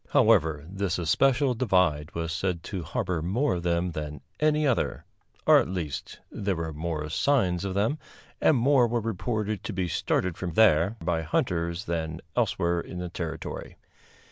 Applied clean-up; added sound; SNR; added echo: none; none; none; none.